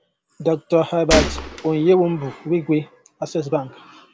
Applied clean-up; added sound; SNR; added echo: none; Gunshot, gunfire; 3 dB; none.